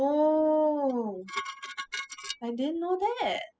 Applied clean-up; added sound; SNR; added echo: classical method spectral subtraction.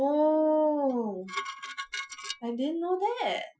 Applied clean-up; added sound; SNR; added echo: classical method Wiener filter.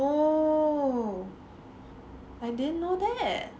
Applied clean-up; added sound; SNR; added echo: none; none; none; none.